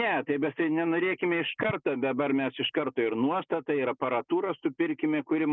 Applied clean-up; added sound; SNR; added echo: none; none; none; none.